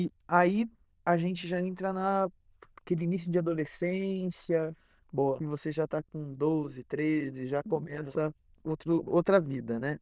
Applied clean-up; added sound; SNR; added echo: neural diffusion model UNIVERSE++.